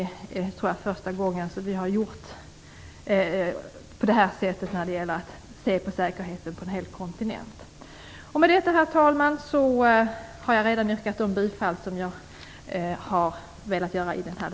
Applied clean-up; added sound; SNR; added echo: none; none; none; none.